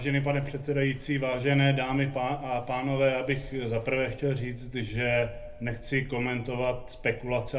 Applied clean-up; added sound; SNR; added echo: none; Mechanical fan; 15 dB; reverberation time 0.3 s.